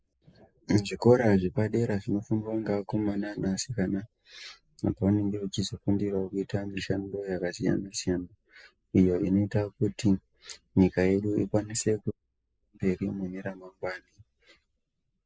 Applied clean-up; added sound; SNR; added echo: neural mask model Resemble Enhance denoiser.